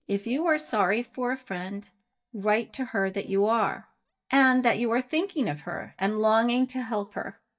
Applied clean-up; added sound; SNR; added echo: neural mask model DeepFilterNet 3.